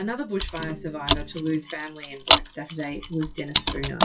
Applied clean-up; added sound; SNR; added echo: classical method WPE with log-MMSE.